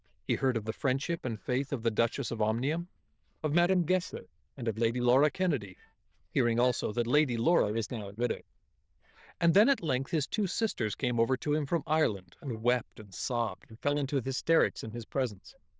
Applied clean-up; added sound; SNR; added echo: neural diffusion model UNIVERSE++.